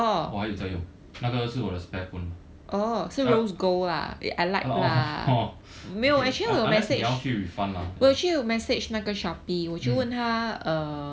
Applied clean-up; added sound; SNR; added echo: none; none; none; none.